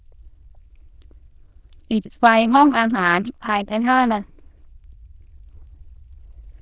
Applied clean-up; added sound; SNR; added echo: neural diffusion model UNIVERSE++.